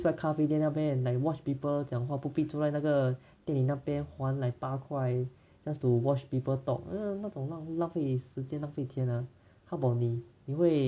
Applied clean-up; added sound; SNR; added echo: none; none; none; none.